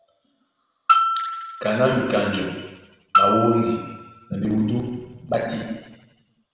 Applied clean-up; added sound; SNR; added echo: none; Bell; 0 dB; reverberation time 1.2 s.